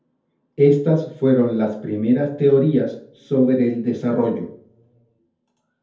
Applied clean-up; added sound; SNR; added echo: none; none; none; reverberation time 0.5 s.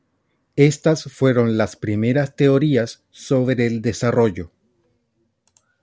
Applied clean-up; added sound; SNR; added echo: none; none; none; none.